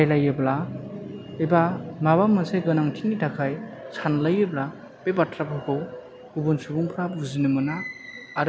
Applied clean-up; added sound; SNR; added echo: none; none; none; none.